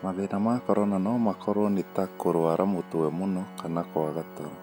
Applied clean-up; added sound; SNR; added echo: none; Organ; 17 dB; none.